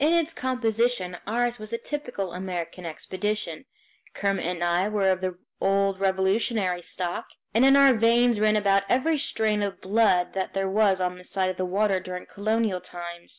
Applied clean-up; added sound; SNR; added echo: none; none; none; none.